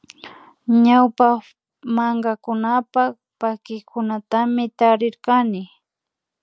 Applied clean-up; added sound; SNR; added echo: none; none; none; none.